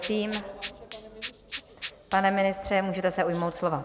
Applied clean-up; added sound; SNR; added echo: none; Rattle (instrument); 5 dB; none.